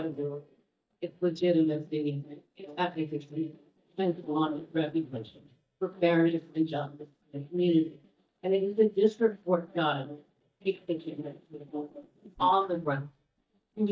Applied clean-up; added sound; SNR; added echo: neural mask model DeepFilterNet 3.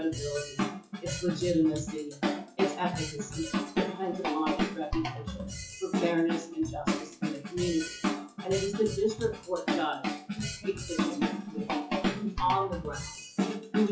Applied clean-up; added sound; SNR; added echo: classical method WPE with log-MMSE.